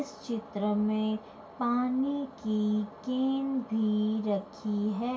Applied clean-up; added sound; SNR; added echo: none; none; none; reverberation time 0.2 s.